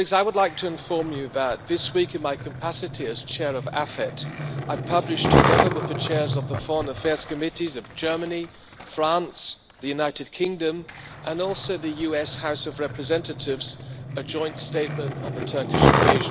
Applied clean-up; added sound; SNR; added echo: none; Skateboard; 0 dB; none.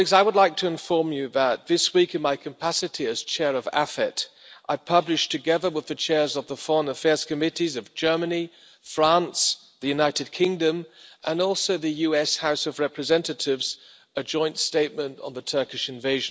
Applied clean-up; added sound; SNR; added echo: none; none; none; none.